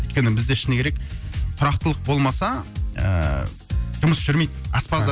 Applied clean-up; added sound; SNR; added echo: none; none; none; none.